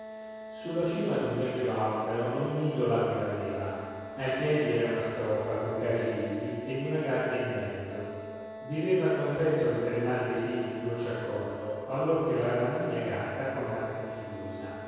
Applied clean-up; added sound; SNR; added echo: none; Wind instrument, woodwind instrument; 13 dB; reverberation time 2.2 s.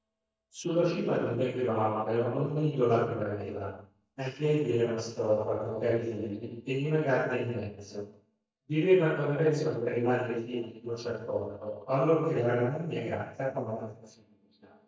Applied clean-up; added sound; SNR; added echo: neural mask model DeepFilterNet 3.